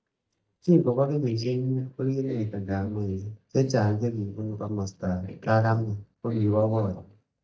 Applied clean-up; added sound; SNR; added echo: neural mask model DeepFilterNet 3.